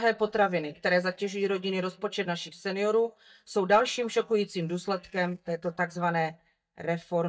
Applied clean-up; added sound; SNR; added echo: neural mask model DeepFilterNet 3.